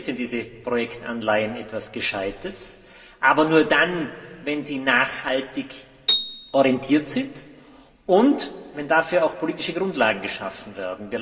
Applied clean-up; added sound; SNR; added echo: none; Piano; 4 dB; reverberation time 1.6 s.